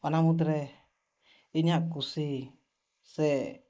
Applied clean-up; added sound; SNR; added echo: neural mask model Resemble Enhance denoiser.